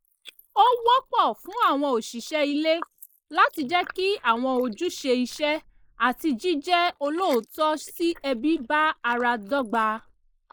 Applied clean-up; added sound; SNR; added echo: neural mask model Resemble Enhance denoiser.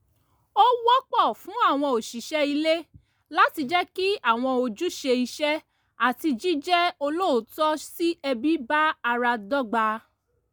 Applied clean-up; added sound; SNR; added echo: none; none; none; none.